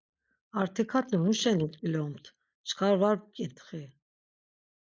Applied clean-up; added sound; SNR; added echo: neural mask model Resemble Enhance denoiser.